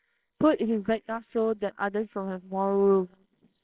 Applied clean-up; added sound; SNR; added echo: neural separator model SepFormer WHAMR!.